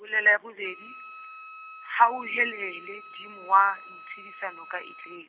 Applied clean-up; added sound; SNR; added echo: none; Wind instrument, woodwind instrument; 18 dB; none.